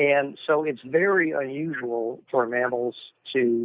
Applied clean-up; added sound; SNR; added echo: neural mask model Resemble Enhance denoiser.